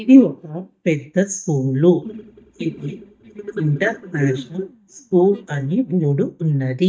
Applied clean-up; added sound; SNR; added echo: neural mask model DeepFilterNet 3.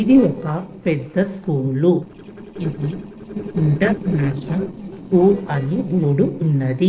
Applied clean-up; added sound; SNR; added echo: neural separator model SepFormer DNS4.